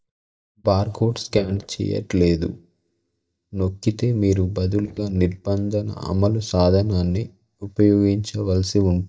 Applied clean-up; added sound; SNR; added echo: neural mask model DeepFilterNet 3.